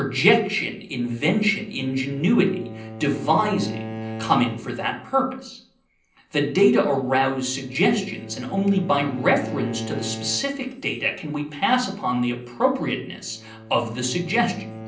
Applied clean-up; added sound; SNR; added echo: none; Bowed string instrument; 14 dB; reverberation time 0.6 s.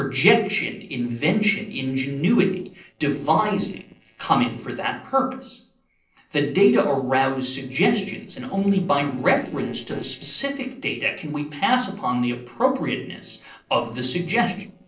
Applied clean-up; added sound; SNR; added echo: neural separator model SepFormer DNS4.